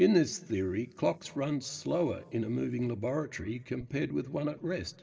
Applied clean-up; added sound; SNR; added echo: none; none; none; reverberation time 2.0 s.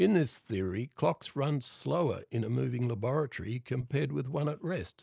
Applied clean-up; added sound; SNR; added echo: none; none; none; none.